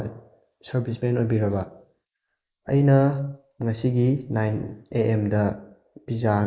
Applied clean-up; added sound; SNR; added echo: neural mask model Resemble Enhance denoiser.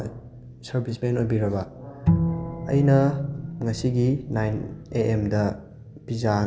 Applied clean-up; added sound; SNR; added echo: none; Bowed string instrument; 3 dB; none.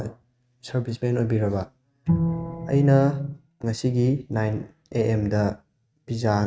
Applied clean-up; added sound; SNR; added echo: neural mask model RNNoise.